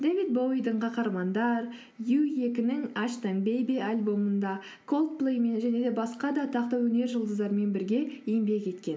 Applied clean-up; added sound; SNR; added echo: none; none; none; none.